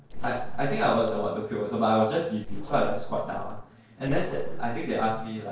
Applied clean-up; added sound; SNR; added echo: neural separator model SepFormer DNS4.